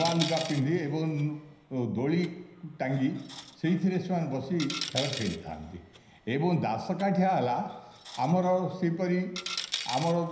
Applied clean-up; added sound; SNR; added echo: none; Coin (dropping); 12 dB; reverberation time 0.9 s.